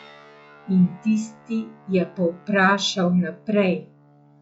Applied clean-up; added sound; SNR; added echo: classical method log-MMSE.